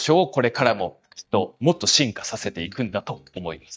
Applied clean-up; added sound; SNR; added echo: neural mask model DeepFilterNet 3.